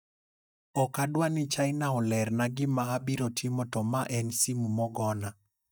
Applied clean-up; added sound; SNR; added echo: neural mask model DeepFilterNet 3.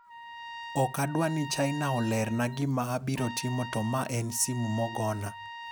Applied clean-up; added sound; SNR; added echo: none; Trumpet; 12 dB; none.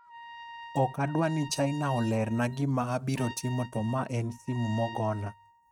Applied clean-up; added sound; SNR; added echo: neural mask model RNNoise.